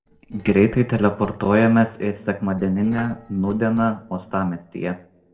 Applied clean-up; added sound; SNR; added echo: neural separator model SepFormer DNS4.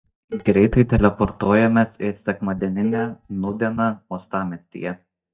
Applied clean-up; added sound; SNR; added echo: neural mask model DeepFilterNet 3.